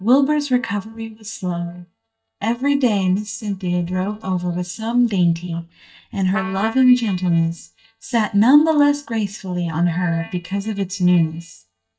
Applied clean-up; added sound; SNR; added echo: neural mask model DeepFilterNet 3.